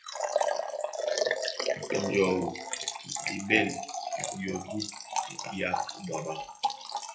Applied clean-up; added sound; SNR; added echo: classical method WPE with log-MMSE.